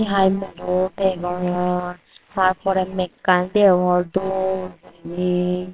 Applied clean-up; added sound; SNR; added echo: neural separator model SepFormer WHAMR!.